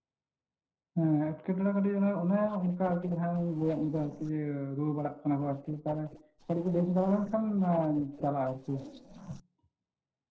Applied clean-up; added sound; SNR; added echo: neural separator model SepFormer DNS4.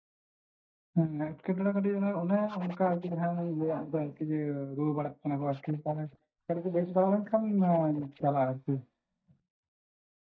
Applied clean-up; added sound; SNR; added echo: neural mask model DeepFilterNet 3.